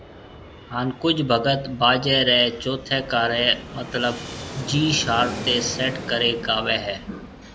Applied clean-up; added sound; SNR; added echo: none; Fixed-wing aircraft, airplane; 12 dB; none.